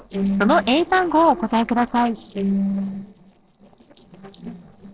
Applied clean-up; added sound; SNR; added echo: neural separator model SepFormer DNS4.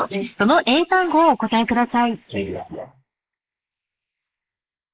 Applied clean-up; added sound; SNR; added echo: neural mask model Resemble Enhance denoiser.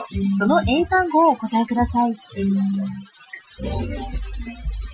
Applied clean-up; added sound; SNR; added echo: classical method Wiener filter.